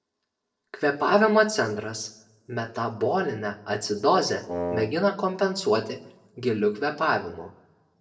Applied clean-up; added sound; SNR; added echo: neural separator model SepFormer DNS4.